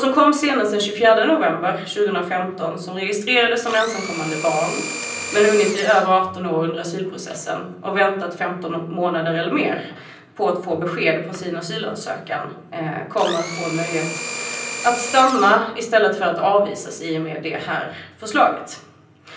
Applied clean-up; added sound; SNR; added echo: none; Domestic sounds, home sounds; 8 dB; reverberation time 0.6 s.